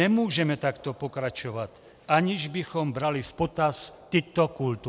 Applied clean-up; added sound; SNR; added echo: none; none; none; none.